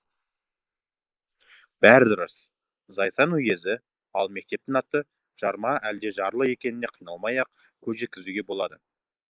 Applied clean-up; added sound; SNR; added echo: neural mask model Resemble Enhance denoiser.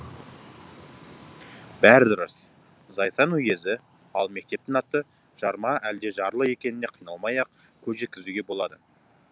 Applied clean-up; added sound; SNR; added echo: none; none; none; none.